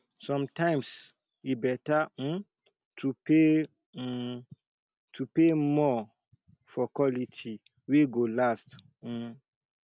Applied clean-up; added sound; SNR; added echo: none; none; none; none.